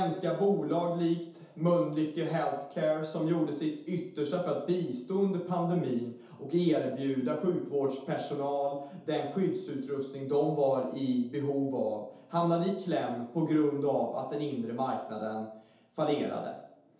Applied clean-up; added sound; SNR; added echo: none; none; none; reverberation time 0.8 s.